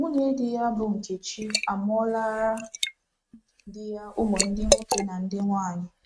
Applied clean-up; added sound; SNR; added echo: neural mask model RNNoise.